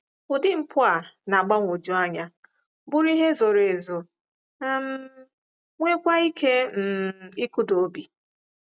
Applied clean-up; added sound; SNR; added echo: none; none; none; none.